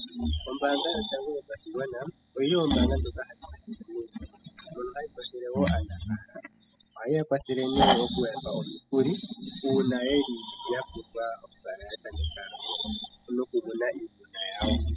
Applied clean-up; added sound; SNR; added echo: classical method spectral subtraction.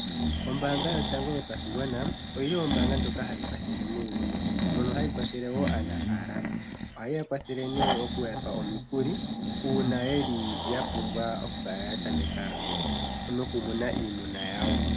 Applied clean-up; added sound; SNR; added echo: none; Breathing; -2 dB; none.